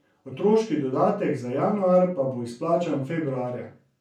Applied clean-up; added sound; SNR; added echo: none; none; none; reverberation time 0.2 s.